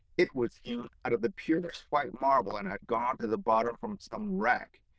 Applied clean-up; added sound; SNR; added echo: neural diffusion model UNIVERSE++.